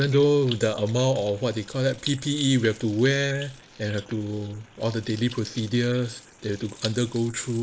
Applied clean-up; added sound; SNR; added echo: neural mask model Resemble Enhance denoiser.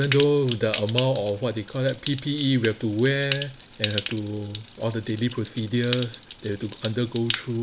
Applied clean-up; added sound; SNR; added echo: none; Stream; 9 dB; none.